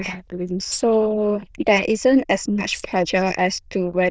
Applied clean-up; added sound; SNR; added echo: neural diffusion model UNIVERSE++.